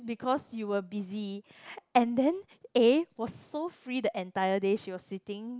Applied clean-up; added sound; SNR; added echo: none; none; none; none.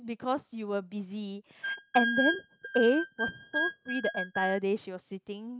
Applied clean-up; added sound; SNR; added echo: neural mask model RNNoise.